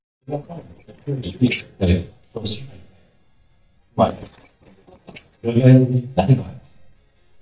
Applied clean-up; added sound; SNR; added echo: neural mask model DeepFilterNet 3.